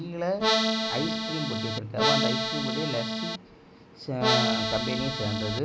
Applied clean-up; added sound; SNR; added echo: none; Accordion; -5 dB; none.